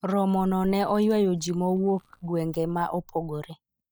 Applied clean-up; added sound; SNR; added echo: neural mask model DeepFilterNet 3.